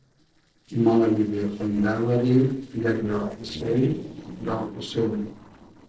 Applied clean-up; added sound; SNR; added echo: neural separator model SepFormer DNS4.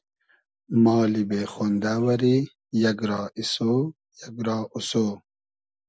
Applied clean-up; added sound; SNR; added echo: none; none; none; none.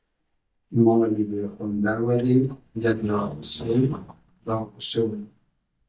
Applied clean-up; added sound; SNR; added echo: neural mask model DeepFilterNet 3.